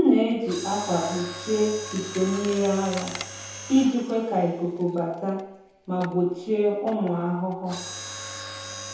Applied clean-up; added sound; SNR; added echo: none; Mechanisms; 13 dB; reverberation time 0.8 s.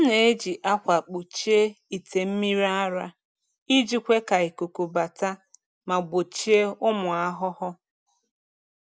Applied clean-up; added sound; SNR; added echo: none; none; none; none.